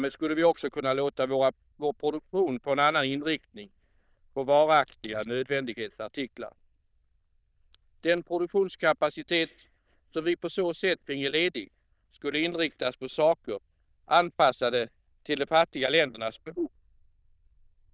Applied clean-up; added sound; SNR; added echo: neural diffusion model UNIVERSE++.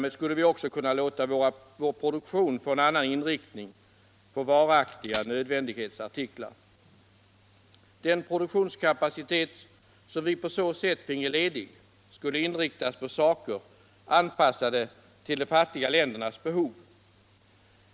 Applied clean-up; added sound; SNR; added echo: none; Coin (dropping); 14 dB; none.